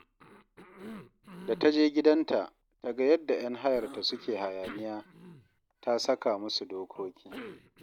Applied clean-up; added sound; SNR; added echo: none; Cough; 19 dB; none.